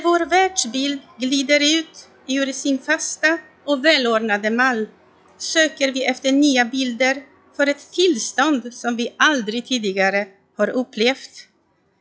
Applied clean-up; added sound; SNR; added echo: classical method log-MMSE.